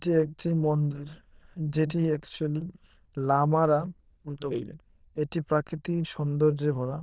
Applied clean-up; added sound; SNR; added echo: neural diffusion model UNIVERSE++.